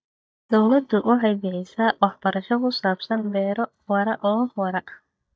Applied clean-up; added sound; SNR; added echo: neural mask model DeepFilterNet 3.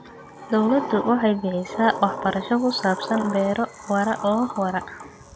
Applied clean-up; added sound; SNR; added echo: none; Sliding door; 11 dB; none.